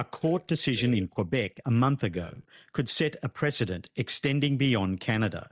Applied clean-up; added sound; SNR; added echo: neural mask model DeepFilterNet 3.